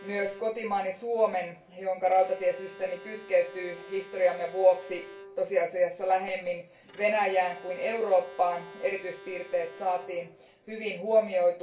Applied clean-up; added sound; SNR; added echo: none; Bowed string instrument; 20 dB; reverberation time 0.3 s.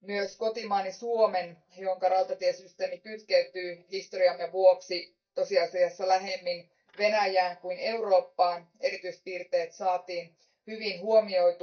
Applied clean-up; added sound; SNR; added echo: neural mask model DeepFilterNet 3.